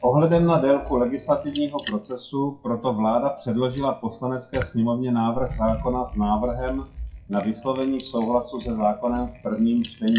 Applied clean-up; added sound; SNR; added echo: classical method WPE with log-MMSE.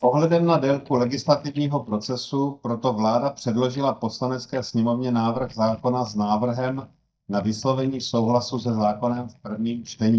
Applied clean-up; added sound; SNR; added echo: neural mask model DeepFilterNet 3.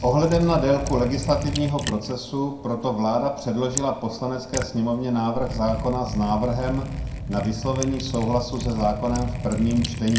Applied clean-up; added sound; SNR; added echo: none; Liquid; 7 dB; reverberation time 0.5 s.